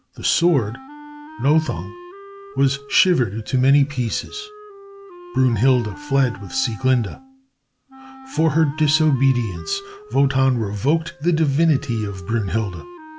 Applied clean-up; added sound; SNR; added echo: none; Wind instrument, woodwind instrument; 19 dB; none.